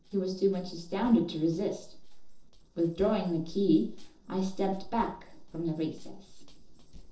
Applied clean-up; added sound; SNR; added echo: neural separator model SepFormer DNS4.